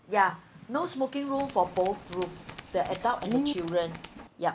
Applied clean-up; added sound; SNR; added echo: none; Tools + Bird; 7 dB; none.